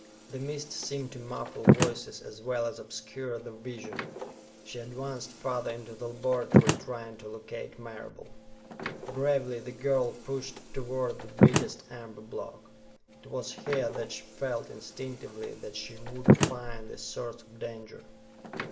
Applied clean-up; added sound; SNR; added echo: none; Slam; -3 dB; reverberation time 0.6 s.